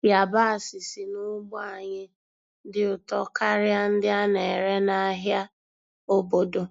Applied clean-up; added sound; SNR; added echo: none; none; none; none.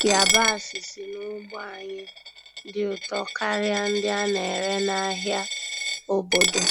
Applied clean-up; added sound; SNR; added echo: none; Coin (dropping); 1 dB; none.